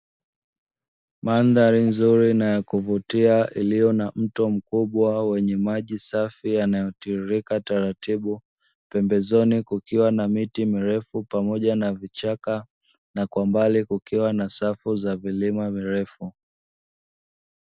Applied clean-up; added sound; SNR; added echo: none; none; none; none.